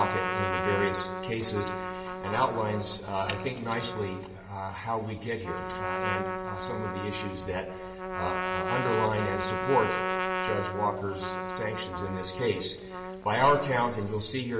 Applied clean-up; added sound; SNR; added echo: none; Trumpet; 3 dB; reverberation time 1.5 s.